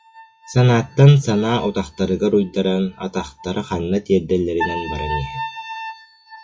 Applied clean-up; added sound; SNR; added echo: classical method WPE with log-MMSE.